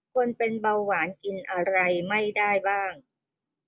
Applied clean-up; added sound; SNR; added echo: none; none; none; none.